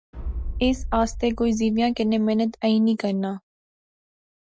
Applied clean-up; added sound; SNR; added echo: none; Boom; 9 dB; none.